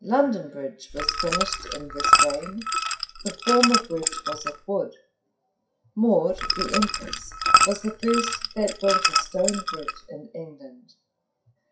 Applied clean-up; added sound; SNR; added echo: classical method WPE with log-MMSE.